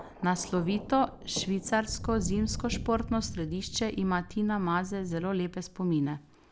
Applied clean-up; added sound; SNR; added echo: none; Thunder; 10 dB; none.